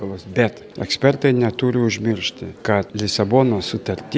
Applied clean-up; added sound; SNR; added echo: none; none; none; none.